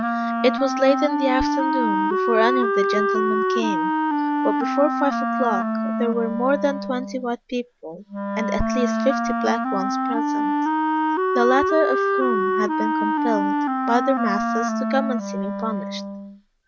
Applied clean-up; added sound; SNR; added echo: none; Wind instrument, woodwind instrument; -2 dB; none.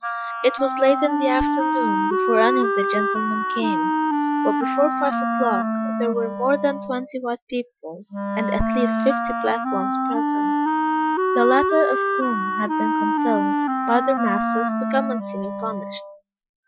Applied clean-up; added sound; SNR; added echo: classical method Wiener filter.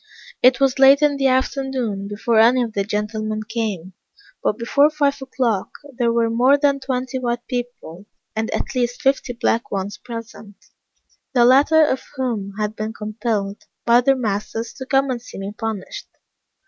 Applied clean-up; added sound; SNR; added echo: none; none; none; none.